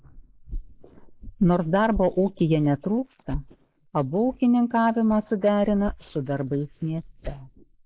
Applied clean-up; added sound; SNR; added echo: neural mask model Resemble Enhance denoiser.